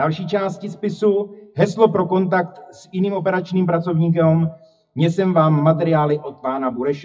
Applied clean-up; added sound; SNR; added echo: classical method WPE with log-MMSE.